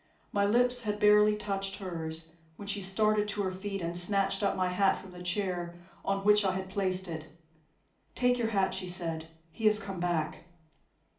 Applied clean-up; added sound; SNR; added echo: none; none; none; reverberation time 0.4 s.